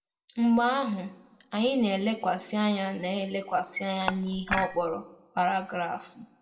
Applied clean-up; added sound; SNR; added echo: none; Dishes, pots, and pans / Chink, clink; 5 dB; reverberation time 0.6 s.